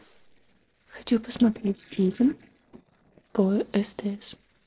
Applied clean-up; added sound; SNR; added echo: neural separator model SepFormer DNS4.